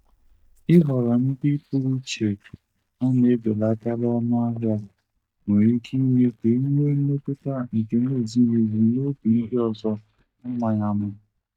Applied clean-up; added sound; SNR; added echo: neural mask model DeepFilterNet 3.